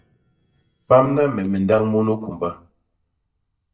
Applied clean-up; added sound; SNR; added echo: neural mask model DeepFilterNet 3.